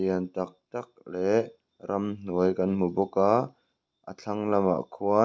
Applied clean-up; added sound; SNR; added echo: none; none; none; none.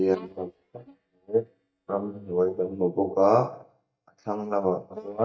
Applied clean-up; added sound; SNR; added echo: neural mask model DeepFilterNet 3.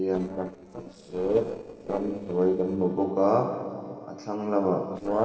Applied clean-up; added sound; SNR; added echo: neural separator model SepFormer DNS4.